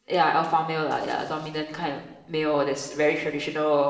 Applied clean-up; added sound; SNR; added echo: neural separator model SepFormer DNS4.